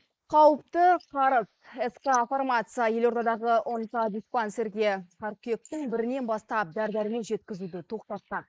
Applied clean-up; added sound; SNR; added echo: neural mask model Resemble Enhance denoiser.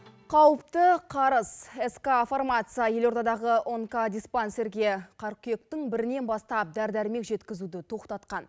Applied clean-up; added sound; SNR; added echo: none; none; none; none.